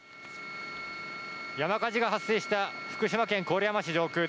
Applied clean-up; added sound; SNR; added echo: none; none; none; none.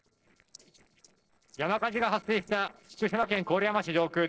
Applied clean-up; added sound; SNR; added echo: neural separator model SepFormer DNS4.